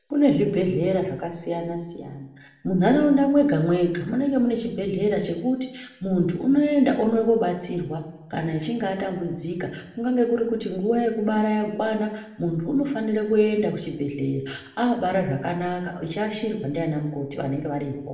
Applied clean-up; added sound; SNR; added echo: none; none; none; reverberation time 0.8 s.